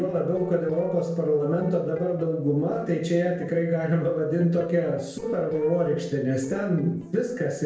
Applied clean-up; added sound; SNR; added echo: neural separator model SepFormer DNS4.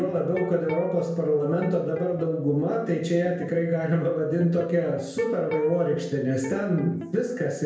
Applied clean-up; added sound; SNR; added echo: none; Electric guitar; 16 dB; reverberation time 0.5 s.